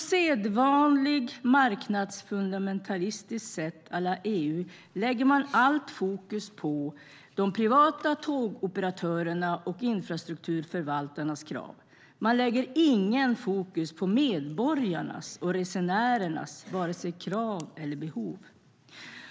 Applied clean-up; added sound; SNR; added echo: none; none; none; none.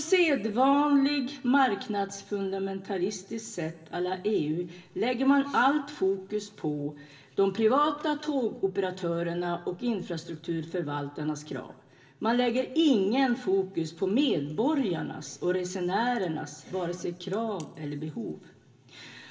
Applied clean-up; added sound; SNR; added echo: none; none; none; reverberation time 0.8 s.